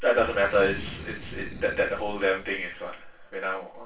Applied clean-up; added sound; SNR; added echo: none; Boom; 15 dB; reverberation time 0.3 s.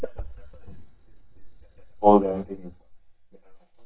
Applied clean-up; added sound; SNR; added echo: neural mask model DeepFilterNet 3.